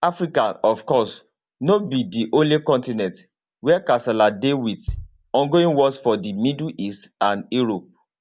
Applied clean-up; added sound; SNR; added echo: none; Bass drum; 15 dB; none.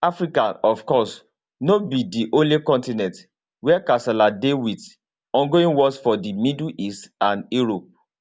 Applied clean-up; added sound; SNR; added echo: none; none; none; none.